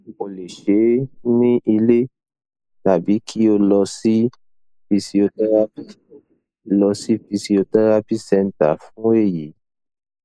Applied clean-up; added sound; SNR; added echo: neural mask model Resemble Enhance denoiser.